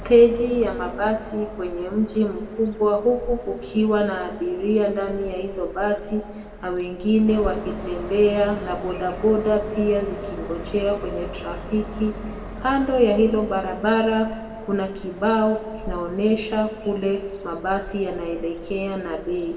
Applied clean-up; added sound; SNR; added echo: none; Train; 13 dB; reverberation time 1.6 s.